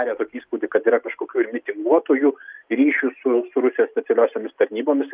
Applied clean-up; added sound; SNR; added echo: none; none; none; none.